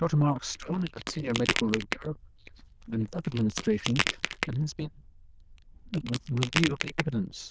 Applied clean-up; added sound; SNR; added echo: neural diffusion model UNIVERSE++.